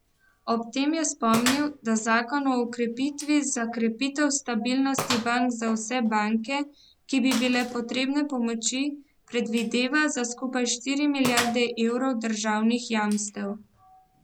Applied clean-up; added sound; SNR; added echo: none; Gunshot, gunfire; 13 dB; none.